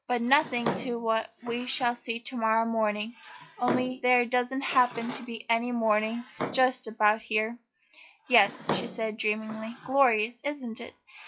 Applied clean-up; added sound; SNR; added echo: classical method log-MMSE.